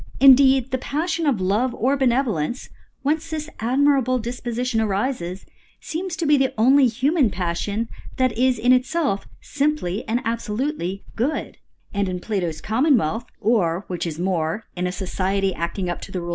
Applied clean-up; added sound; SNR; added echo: none; Insect; 12 dB; none.